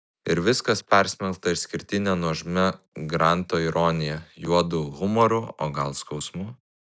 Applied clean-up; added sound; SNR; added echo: none; none; none; none.